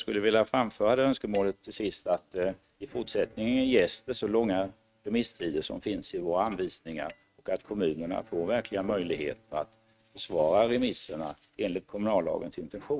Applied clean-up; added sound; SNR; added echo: neural mask model RNNoise.